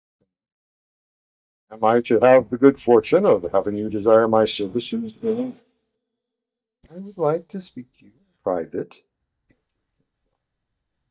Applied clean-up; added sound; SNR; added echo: neural mask model DeepFilterNet 3.